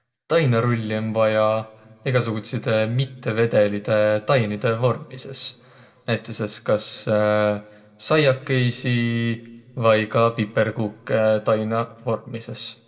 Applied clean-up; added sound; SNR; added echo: none; none; none; reverberation time 1.0 s.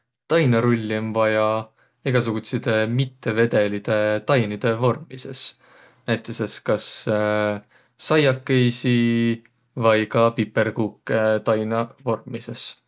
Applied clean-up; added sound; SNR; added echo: none; none; none; none.